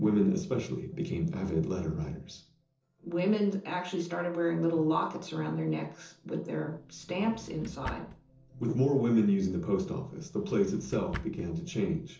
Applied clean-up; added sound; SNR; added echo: neural separator model SepFormer DNS4.